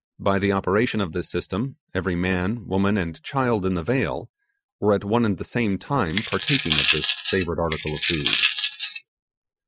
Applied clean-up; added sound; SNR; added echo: classical method Wiener filter.